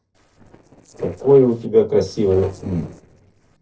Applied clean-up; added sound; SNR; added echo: neural separator model SepFormer DNS4.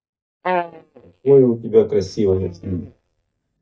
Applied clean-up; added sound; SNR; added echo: neural mask model DeepFilterNet 3.